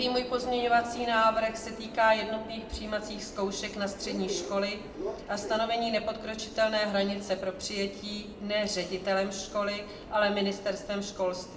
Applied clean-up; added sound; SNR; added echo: none; Subway, metro, underground; 12 dB; reverberation time 0.7 s.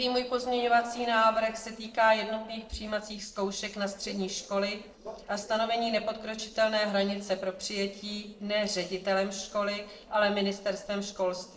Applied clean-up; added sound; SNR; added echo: neural separator model SepFormer DNS4.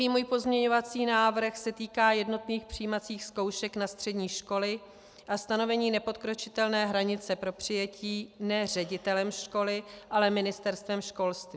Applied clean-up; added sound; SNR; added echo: none; none; none; none.